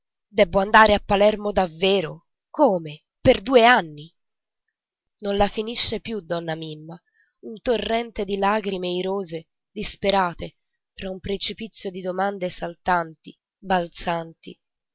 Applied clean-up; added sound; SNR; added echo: none; none; none; none.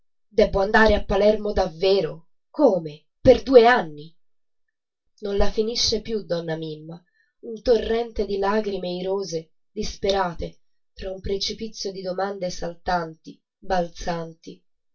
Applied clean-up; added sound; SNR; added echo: none; none; none; reverberation time 0.2 s.